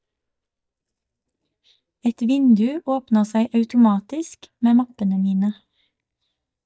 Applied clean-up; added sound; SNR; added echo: neural mask model DeepFilterNet 3.